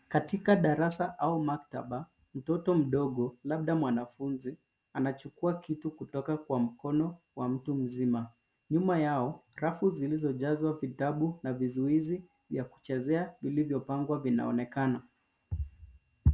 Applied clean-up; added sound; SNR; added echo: none; none; none; none.